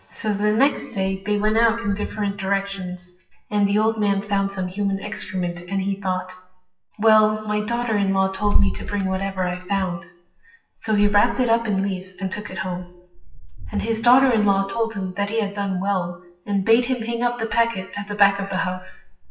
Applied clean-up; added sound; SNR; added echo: classical method WPE with log-MMSE.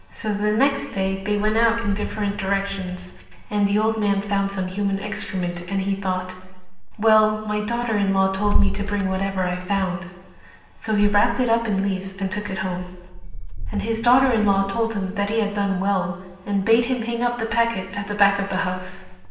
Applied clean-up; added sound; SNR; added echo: none; Engine starting / Motor vehicle (road); 17 dB; reverberation time 1.1 s.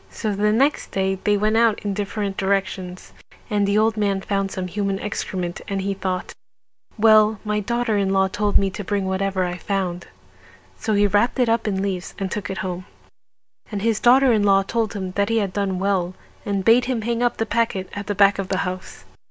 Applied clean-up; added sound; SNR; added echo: none; none; none; none.